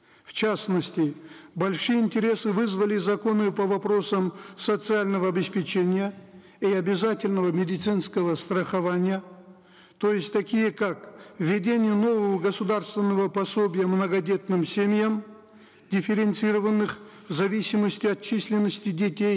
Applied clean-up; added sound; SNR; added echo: none; none; none; none.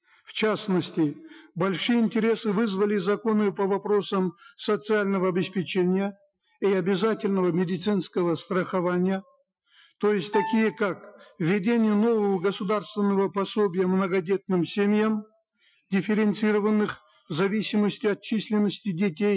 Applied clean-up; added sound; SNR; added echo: classical method Wiener filter.